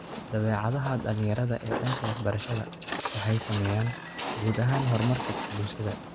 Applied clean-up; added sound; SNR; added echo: none; Walk, footsteps; 6 dB; none.